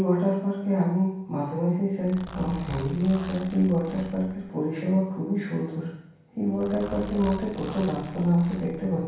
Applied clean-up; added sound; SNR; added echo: none; Zipper (clothing); 15 dB; reverberation time 0.7 s.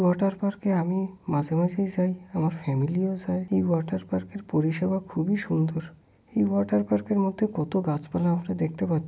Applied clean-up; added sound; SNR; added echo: none; none; none; none.